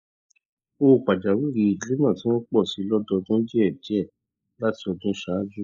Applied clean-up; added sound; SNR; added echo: neural mask model Resemble Enhance denoiser.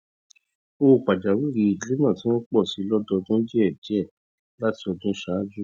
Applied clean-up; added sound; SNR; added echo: none; none; none; none.